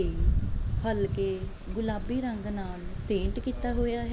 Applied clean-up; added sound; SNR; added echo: none; Rain; 0 dB; none.